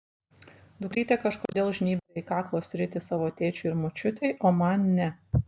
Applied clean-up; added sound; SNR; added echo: none; none; none; none.